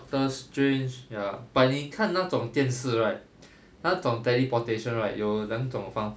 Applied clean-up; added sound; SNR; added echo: none; none; none; none.